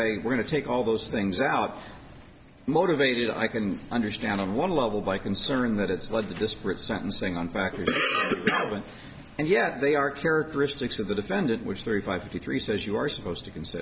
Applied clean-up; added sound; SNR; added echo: none; none; none; none.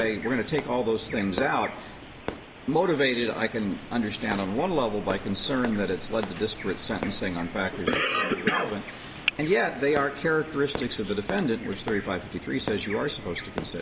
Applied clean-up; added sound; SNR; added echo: none; Fireworks + Bird vocalization, bird call, bird song; 11 dB; none.